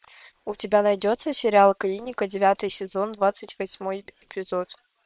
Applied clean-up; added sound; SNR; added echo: neural separator model SepFormer WHAM!.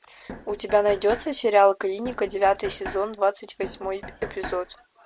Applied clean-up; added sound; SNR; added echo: none; Knock; 15 dB; none.